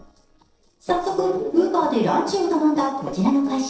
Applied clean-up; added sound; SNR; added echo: neural separator model SepFormer DNS4.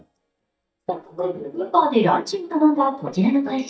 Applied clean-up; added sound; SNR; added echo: neural mask model DeepFilterNet 3.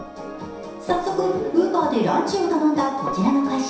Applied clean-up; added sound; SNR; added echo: none; Snare drum; 19 dB; reverberation time 0.7 s.